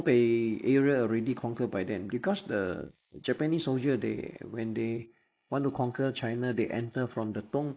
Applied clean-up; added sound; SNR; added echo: neural mask model Resemble Enhance denoiser.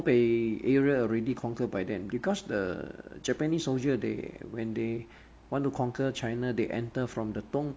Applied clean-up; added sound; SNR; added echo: none; none; none; none.